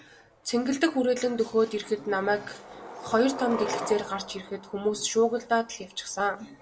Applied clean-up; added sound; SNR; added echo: none; Skateboard; 13 dB; reverberation time 0.3 s.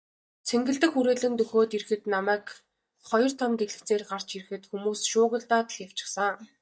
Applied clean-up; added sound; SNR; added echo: neural mask model DeepFilterNet 3.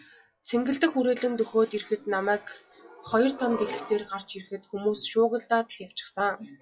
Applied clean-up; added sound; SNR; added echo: classical method WPE with log-MMSE.